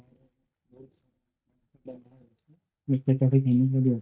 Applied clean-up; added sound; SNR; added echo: neural mask model DeepFilterNet 3.